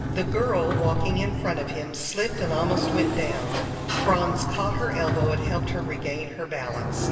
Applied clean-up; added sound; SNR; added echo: none; Sliding door; 0 dB; reverberation time 2.3 s.